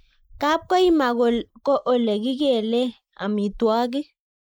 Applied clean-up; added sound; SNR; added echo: neural mask model Resemble Enhance denoiser.